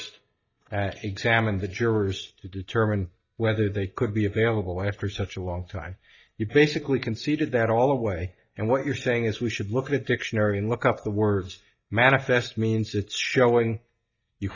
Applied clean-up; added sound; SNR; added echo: neural mask model DeepFilterNet 3.